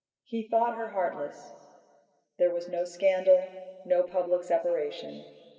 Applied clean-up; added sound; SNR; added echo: none; none; none; reverberation time 2.0 s.